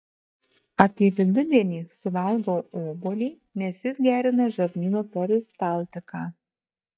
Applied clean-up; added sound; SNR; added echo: neural mask model DeepFilterNet 3.